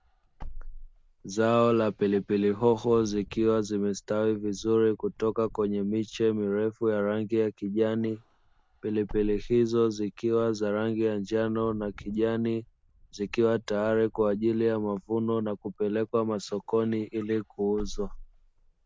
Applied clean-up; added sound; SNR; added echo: none; Wind / Car; 18 dB; none.